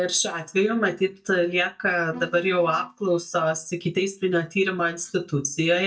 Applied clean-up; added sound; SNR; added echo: neural mask model DeepFilterNet 3.